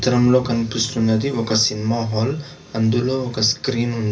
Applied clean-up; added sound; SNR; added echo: none; none; none; reverberation time 0.4 s.